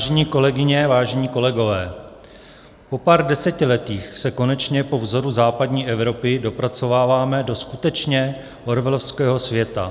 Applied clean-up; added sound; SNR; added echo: none; none; none; none.